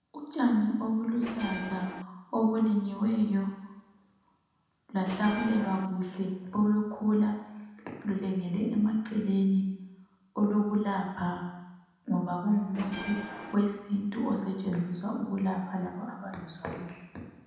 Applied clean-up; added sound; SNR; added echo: none; Bell; 10 dB; reverberation time 1.0 s.